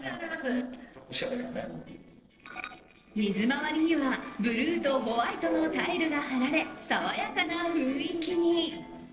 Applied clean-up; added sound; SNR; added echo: neural separator model SepFormer DNS4.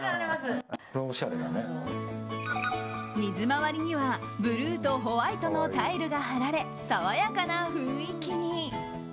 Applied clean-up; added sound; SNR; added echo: none; none; none; none.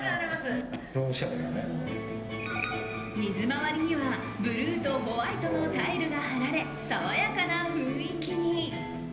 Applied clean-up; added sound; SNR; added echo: none; Train; 14 dB; reverberation time 0.8 s.